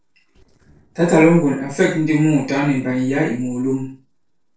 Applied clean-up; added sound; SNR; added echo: neural separator model SepFormer DNS4.